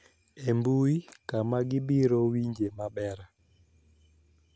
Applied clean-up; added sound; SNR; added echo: none; none; none; none.